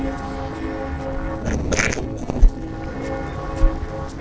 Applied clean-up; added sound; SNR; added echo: neural separator model SepFormer DNS4.